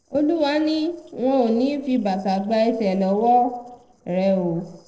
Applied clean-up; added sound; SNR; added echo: neural separator model SepFormer DNS4.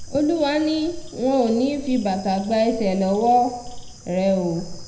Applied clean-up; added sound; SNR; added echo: none; Bird / Insect; 15 dB; reverberation time 0.6 s.